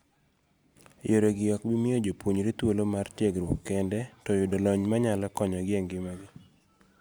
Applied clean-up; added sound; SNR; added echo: none; none; none; none.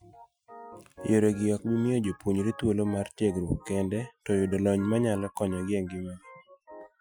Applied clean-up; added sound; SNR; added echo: classical method Wiener filter.